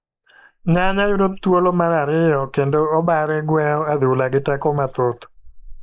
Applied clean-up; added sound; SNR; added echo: neural mask model Resemble Enhance denoiser.